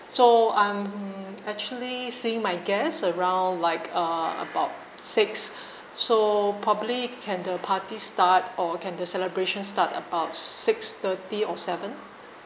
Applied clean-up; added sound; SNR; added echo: none; none; none; none.